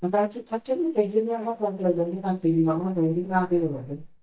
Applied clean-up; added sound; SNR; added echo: neural mask model DeepFilterNet 3.